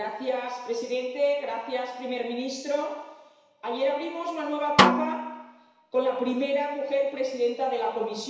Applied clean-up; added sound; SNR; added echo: none; Snare drum; -3 dB; reverberation time 1.0 s.